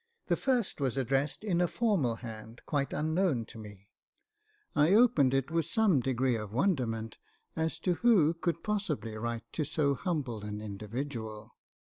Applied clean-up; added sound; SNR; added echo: neural mask model Resemble Enhance denoiser.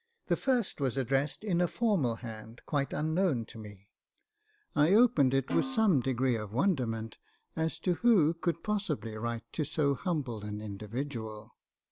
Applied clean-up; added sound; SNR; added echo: none; Snare drum; 11 dB; none.